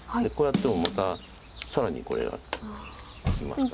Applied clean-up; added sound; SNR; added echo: none; Chirp, tweet + Snare drum; 6 dB; none.